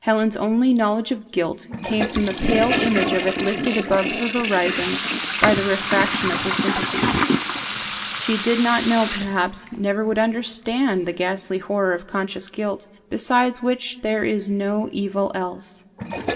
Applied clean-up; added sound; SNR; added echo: none; Toilet flush / Water tap, faucet; 5 dB; reverberation time 1.0 s.